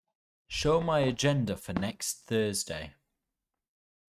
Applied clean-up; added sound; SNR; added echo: neural mask model RNNoise.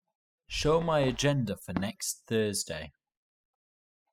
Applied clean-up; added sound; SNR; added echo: classical method spectral subtraction.